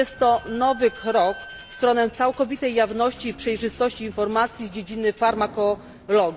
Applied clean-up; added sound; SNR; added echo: none; Squeak / Slam; 19 dB; none.